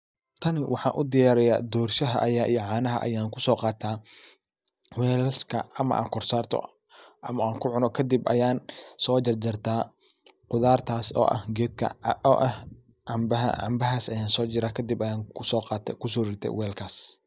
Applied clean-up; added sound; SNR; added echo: neural mask model DeepFilterNet 3.